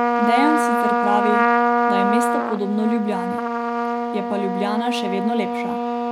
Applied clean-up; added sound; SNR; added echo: none; Trumpet; -4 dB; none.